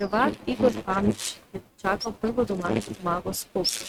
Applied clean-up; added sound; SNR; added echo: neural mask model RNNoise.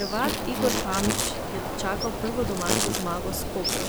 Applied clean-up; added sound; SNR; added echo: none; Insect; -2 dB; none.